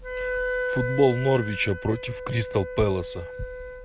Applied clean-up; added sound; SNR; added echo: none; Wind instrument, woodwind instrument; 6 dB; none.